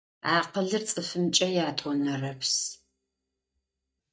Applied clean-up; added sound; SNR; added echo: neural mask model DeepFilterNet 3.